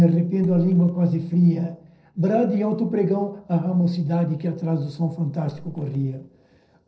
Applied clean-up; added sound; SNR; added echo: neural separator model SepFormer DNS4.